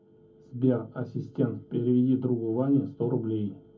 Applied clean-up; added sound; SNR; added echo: none; none; none; reverberation time 0.3 s.